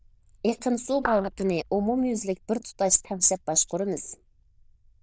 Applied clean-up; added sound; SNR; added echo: neural diffusion model UNIVERSE++.